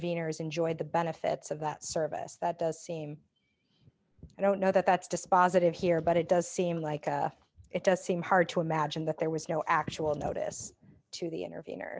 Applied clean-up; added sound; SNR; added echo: none; none; none; none.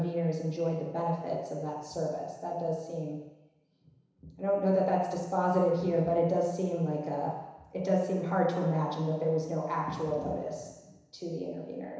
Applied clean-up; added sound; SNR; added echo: none; none; none; reverberation time 1.0 s.